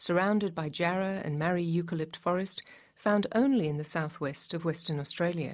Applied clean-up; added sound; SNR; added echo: none; none; none; none.